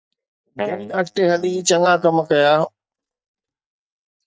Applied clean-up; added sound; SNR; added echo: neural mask model DeepFilterNet 3.